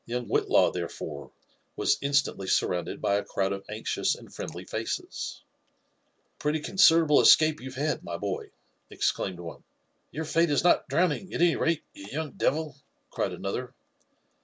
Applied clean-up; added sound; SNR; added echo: none; none; none; none.